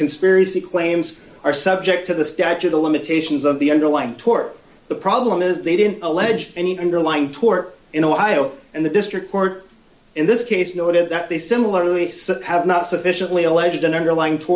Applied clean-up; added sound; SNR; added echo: none; none; none; none.